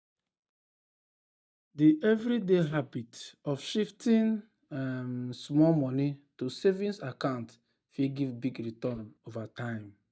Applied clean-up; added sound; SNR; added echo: neural mask model DeepFilterNet 3.